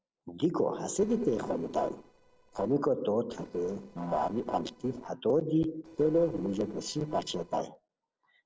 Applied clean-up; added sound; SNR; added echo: neural separator model SepFormer DNS4.